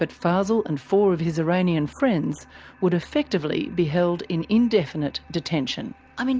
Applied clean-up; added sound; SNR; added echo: none; none; none; none.